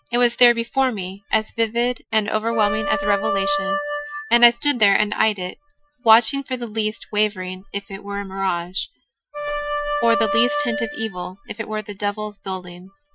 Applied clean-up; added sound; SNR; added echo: classical method Wiener filter.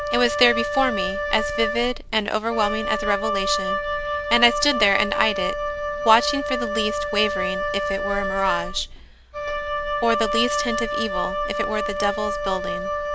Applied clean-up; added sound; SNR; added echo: none; Wind instrument, woodwind instrument; 1 dB; none.